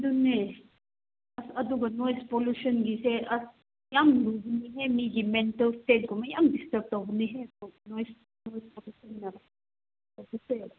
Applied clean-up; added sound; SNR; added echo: none; none; none; none.